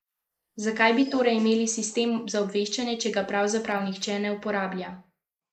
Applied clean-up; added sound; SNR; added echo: neural mask model Resemble Enhance denoiser.